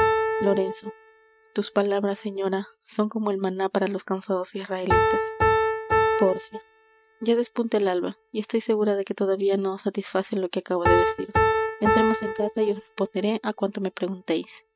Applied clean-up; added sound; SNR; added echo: neural mask model RNNoise.